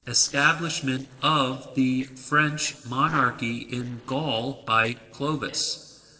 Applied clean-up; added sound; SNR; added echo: neural separator model SepFormer DNS4.